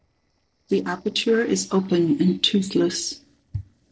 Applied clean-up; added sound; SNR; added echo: neural separator model SepFormer DNS4.